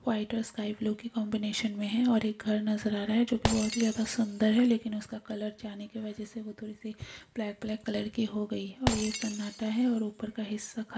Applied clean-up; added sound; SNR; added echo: none; Shatter; 11 dB; reverberation time 0.3 s.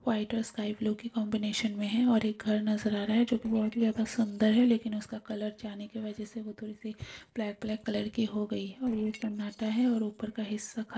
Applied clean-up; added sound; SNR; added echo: neural separator model SepFormer DNS4.